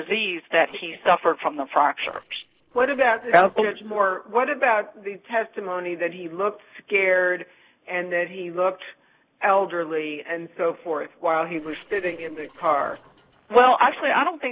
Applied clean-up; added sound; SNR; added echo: neural separator model SepFormer DNS4.